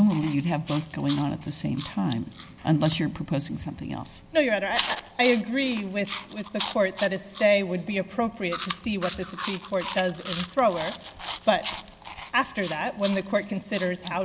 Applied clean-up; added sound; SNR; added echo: none; Chewing, mastication; 12 dB; none.